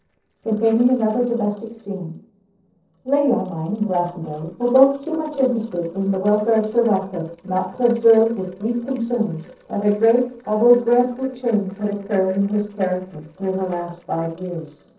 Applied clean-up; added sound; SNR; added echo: neural separator model SepFormer DNS4.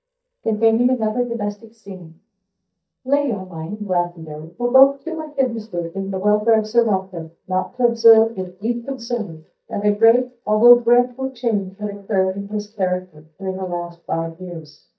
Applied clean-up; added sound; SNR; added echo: neural mask model DeepFilterNet 3.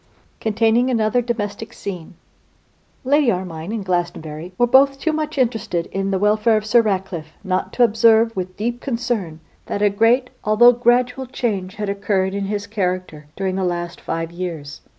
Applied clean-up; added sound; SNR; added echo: none; none; none; none.